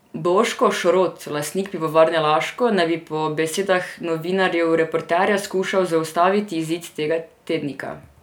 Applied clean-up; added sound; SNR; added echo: none; none; none; none.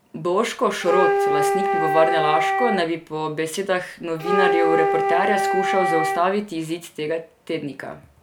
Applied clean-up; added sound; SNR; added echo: none; Wind instrument, woodwind instrument; -2 dB; none.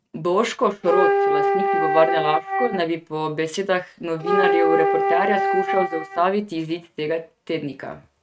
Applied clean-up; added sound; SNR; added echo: neural mask model RNNoise.